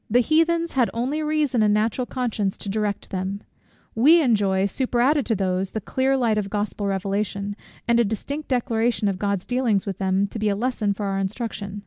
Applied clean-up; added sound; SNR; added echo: none; none; none; none.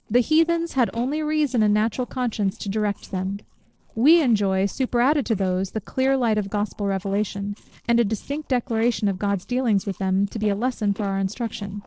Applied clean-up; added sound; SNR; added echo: neural separator model SepFormer DNS4.